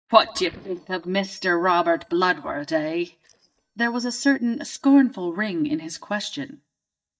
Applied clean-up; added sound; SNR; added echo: neural mask model DeepFilterNet 3.